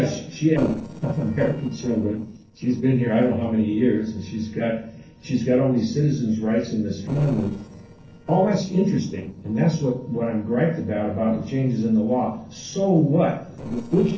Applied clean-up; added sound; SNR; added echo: neural separator model SepFormer DNS4.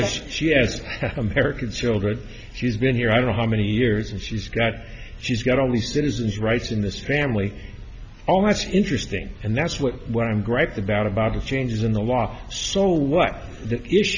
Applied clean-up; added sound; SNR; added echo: none; none; none; none.